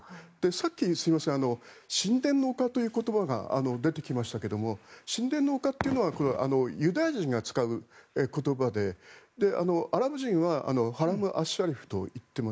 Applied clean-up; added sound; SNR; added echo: none; none; none; none.